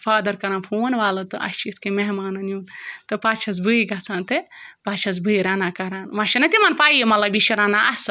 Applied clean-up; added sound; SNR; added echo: none; none; none; none.